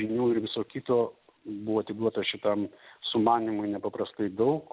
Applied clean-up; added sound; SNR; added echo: none; none; none; none.